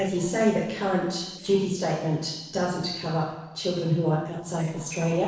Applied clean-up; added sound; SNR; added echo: neural separator model SepFormer DNS4.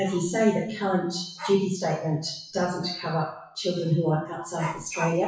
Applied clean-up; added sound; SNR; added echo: classical method WPE with log-MMSE.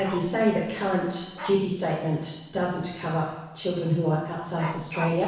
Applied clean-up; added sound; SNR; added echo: none; Dog; 15 dB; reverberation time 1.1 s.